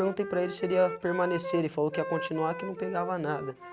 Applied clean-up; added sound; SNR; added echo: none; Wind instrument, woodwind instrument; 9 dB; none.